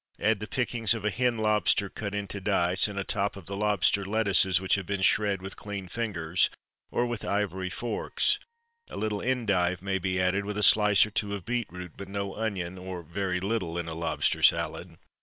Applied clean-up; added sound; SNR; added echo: neural separator model SepFormer WHAM!.